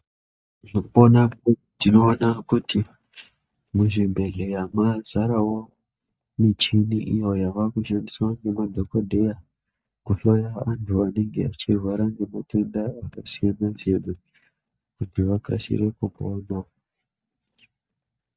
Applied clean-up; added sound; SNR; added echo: neural mask model DeepFilterNet 3.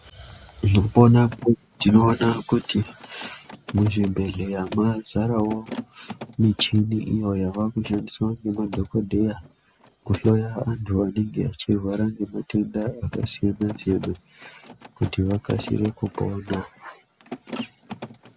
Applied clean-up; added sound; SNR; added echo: none; Mechanisms; 18 dB; none.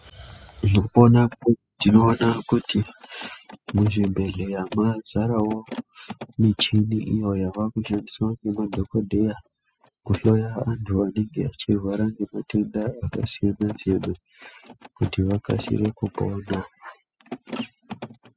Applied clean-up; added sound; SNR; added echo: classical method spectral subtraction.